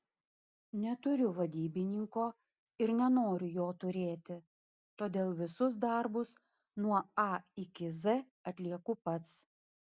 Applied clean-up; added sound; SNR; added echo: none; none; none; none.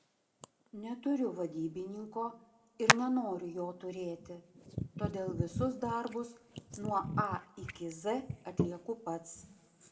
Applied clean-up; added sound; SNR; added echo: none; Hands; 2 dB; reverberation time 0.9 s.